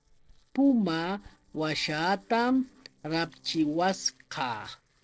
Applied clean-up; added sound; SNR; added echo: neural separator model SepFormer DNS4.